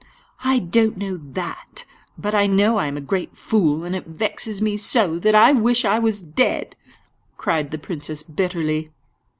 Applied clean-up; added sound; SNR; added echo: none; none; none; none.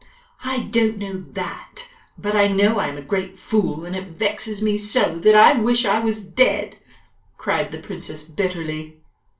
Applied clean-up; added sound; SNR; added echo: none; none; none; reverberation time 0.3 s.